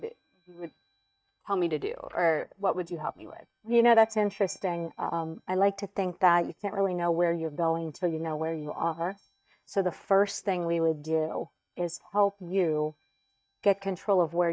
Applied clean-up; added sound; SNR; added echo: neural mask model DeepFilterNet 3.